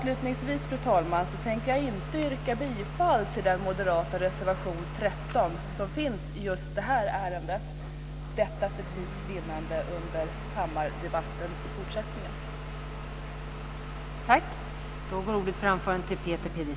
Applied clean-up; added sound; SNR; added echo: none; Domestic sounds, home sounds; 14 dB; none.